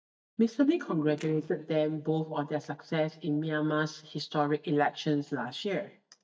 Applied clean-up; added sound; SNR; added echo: neural mask model DeepFilterNet 3.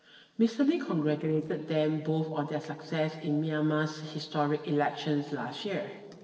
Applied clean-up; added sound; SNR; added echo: neural separator model SepFormer DNS4.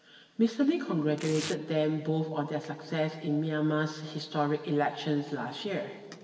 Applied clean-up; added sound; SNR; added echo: none; Tearing; 13 dB; reverberation time 1.8 s.